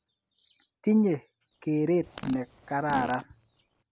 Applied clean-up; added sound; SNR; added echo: none; Fart; 13 dB; none.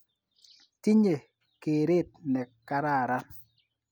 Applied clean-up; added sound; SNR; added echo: none; none; none; none.